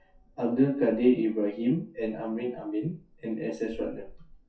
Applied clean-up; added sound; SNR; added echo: classical method WPE with log-MMSE.